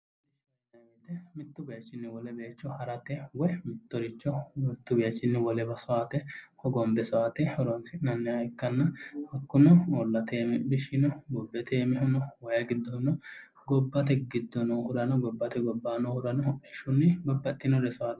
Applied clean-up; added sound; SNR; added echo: none; none; none; none.